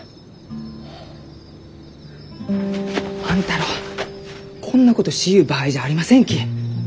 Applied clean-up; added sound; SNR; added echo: none; none; none; none.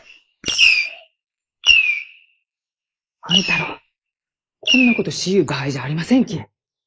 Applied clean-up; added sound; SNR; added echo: neural mask model Resemble Enhance denoiser.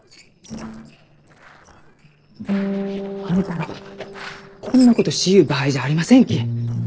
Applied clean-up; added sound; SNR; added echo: neural separator model SepFormer DNS4.